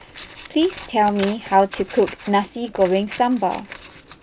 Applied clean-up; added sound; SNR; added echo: none; Scissors; 16 dB; none.